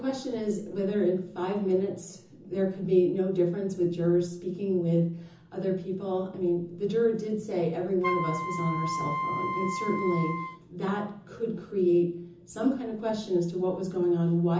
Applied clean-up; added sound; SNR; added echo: none; Wind instrument, woodwind instrument; 5 dB; reverberation time 0.6 s.